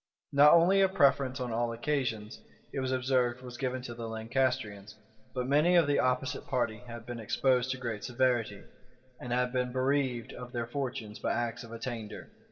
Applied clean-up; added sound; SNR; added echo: none; none; none; reverberation time 1.5 s.